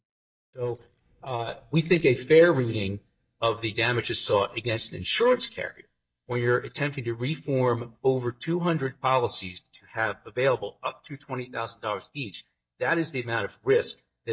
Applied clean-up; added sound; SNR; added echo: neural mask model DeepFilterNet 3.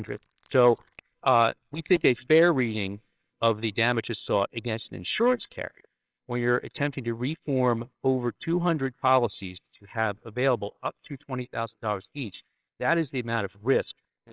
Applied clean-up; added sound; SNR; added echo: neural separator model SepFormer WHAMR!.